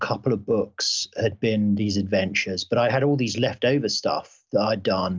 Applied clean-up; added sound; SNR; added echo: none; none; none; none.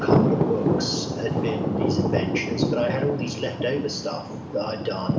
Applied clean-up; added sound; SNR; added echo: none; Thunder; -4 dB; reverberation time 0.7 s.